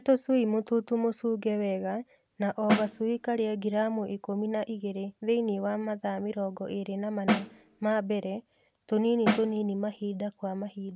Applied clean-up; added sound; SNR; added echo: none; Snare drum; 3 dB; none.